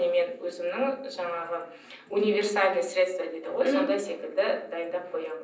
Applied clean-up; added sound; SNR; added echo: none; none; none; reverberation time 0.6 s.